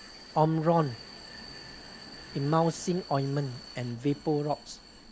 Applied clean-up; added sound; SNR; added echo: none; Vehicle; 17 dB; none.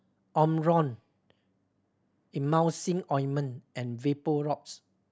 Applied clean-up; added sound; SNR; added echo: none; none; none; none.